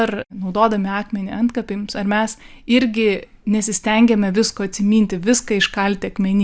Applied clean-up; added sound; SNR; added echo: none; none; none; none.